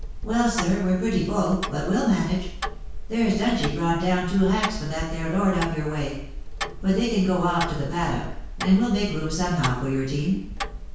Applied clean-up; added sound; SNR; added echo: none; Tick-tock; 8 dB; reverberation time 0.6 s.